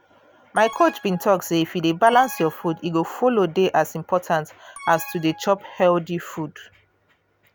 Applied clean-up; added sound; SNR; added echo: none; Alarm; 18 dB; none.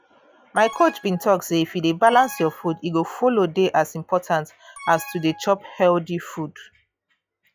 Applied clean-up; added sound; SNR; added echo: classical method log-MMSE.